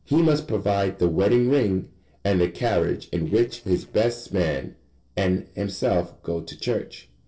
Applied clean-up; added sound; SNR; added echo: neural separator model SepFormer DNS4.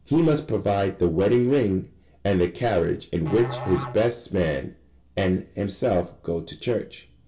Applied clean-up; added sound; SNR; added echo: none; Musical instrument; 13 dB; reverberation time 0.2 s.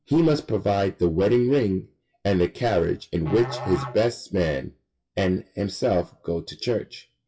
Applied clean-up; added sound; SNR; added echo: classical method WPE with log-MMSE.